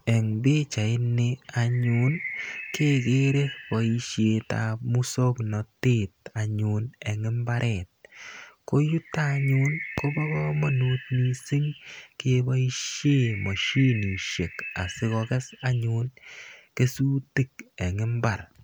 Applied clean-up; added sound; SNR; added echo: none; Bird; 13 dB; none.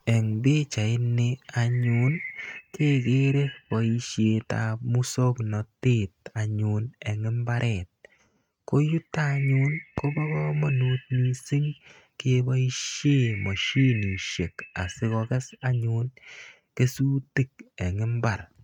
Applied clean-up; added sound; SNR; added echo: neural mask model RNNoise.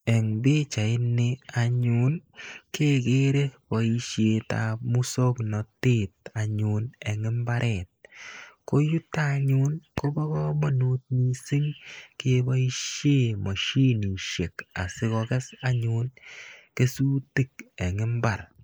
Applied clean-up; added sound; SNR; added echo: neural mask model Resemble Enhance denoiser.